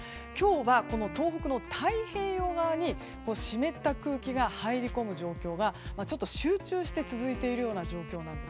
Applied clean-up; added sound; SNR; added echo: none; Wind instrument, woodwind instrument; 15 dB; none.